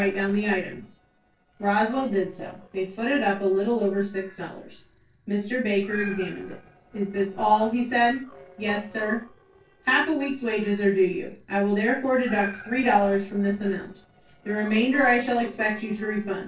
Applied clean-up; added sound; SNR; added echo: neural separator model SepFormer DNS4.